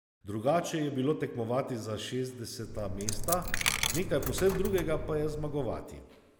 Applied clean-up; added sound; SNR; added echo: none; Coin (dropping); 2 dB; none.